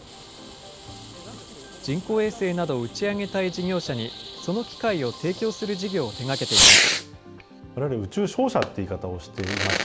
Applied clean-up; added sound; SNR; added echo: none; Fireworks; -1 dB; none.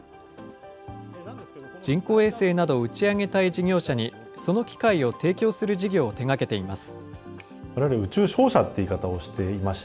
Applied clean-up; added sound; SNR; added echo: none; none; none; none.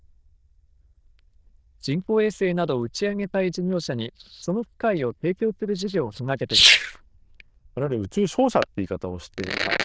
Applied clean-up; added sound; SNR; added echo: neural diffusion model UNIVERSE++.